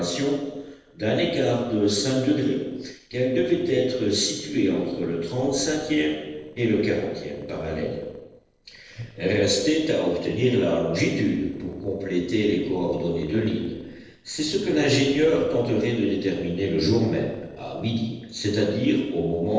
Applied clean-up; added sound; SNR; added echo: neural separator model SepFormer DNS4.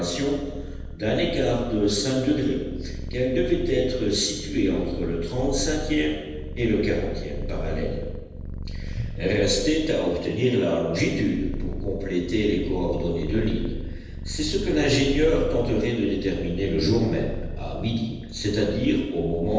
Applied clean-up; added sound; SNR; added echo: none; Purr; 7 dB; reverberation time 1.1 s.